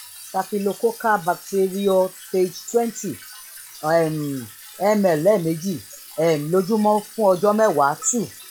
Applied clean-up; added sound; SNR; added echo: classical method log-MMSE.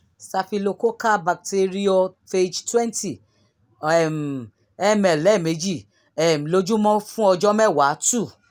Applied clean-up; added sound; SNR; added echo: none; none; none; none.